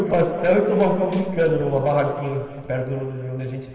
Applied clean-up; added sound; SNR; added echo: none; Tambourine; 18 dB; reverberation time 2.5 s.